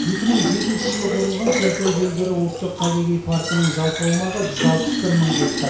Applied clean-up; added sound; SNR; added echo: none; Fill (with liquid); 3 dB; reverberation time 0.6 s.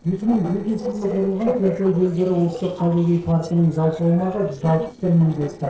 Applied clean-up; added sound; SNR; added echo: neural separator model SepFormer DNS4.